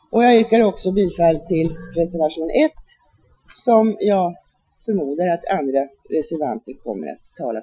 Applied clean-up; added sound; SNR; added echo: classical method Wiener filter.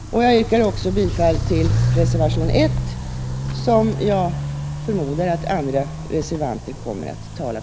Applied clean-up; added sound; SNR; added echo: none; Walk, footsteps; 2 dB; none.